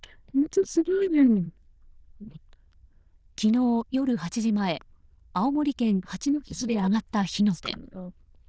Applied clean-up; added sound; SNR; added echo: neural diffusion model UNIVERSE++.